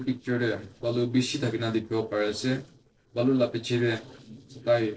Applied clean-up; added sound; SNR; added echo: neural separator model SepFormer DNS4.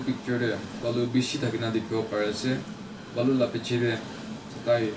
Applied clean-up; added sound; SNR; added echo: none; Train; 11 dB; reverberation time 0.3 s.